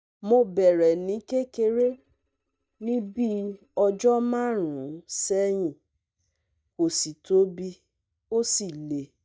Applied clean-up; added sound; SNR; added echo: neural mask model DeepFilterNet 3.